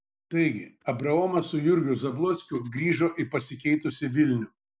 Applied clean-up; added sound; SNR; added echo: none; none; none; none.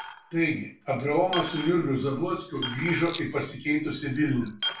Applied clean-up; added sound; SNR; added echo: none; Coin (dropping); 6 dB; reverberation time 0.3 s.